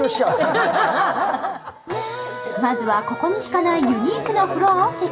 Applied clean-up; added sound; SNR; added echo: none; none; none; reverberation time 1.4 s.